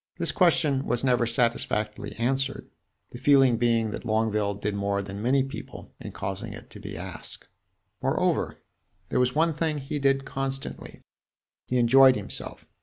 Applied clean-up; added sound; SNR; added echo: none; none; none; none.